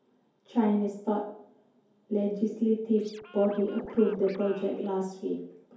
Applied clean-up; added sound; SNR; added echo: none; Scratching (performance technique); 20 dB; reverberation time 2.4 s.